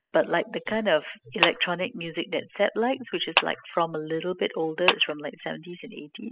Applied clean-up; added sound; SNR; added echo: classical method spectral subtraction.